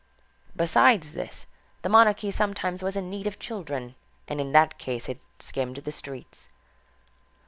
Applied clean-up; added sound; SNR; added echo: none; none; none; none.